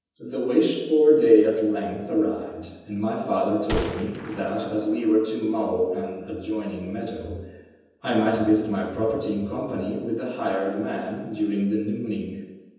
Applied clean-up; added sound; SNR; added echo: none; Gunshot, gunfire; 12 dB; reverberation time 1.1 s.